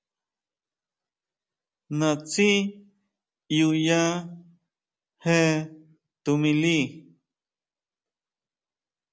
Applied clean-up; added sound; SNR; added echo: none; none; none; none.